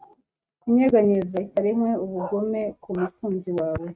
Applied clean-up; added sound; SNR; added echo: neural mask model RNNoise.